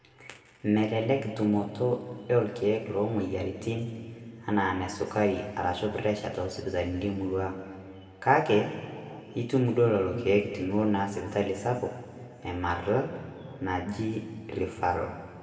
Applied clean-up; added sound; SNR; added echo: none; none; none; reverberation time 2.2 s.